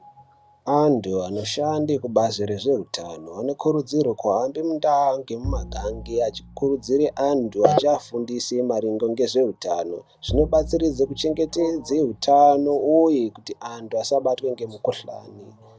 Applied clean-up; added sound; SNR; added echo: none; Bowed string instrument; 12 dB; none.